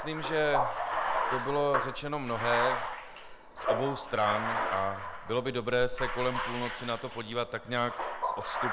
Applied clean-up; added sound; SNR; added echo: none; Bathtub (filling or washing); 1 dB; none.